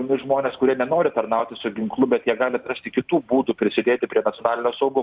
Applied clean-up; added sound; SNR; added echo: none; none; none; none.